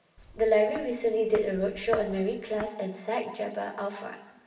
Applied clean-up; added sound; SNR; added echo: none; Walk, footsteps; 14 dB; reverberation time 1.1 s.